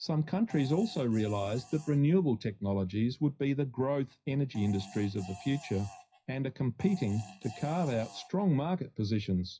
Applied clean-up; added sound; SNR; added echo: classical method WPE with log-MMSE.